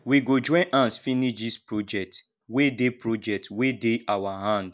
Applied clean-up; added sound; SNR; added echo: none; none; none; none.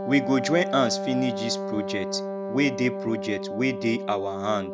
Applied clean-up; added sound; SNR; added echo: none; Wind instrument, woodwind instrument; 5 dB; none.